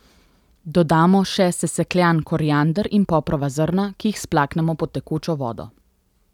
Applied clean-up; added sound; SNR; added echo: none; none; none; none.